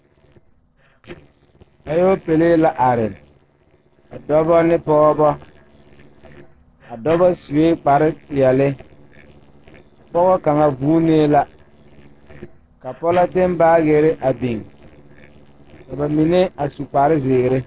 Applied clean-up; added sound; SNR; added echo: neural separator model SepFormer DNS4.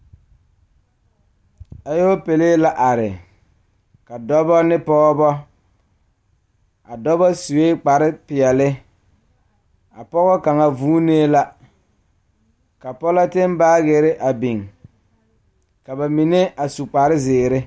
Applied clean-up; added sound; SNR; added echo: none; none; none; none.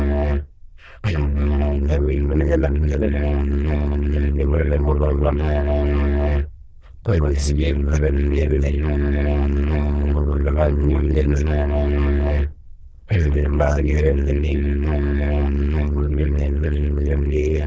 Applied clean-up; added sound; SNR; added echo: neural diffusion model UNIVERSE++.